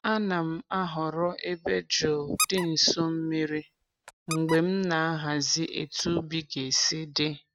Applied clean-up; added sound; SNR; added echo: neural mask model RNNoise.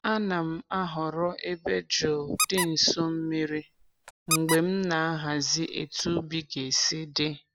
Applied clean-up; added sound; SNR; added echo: none; Squeak; 6 dB; none.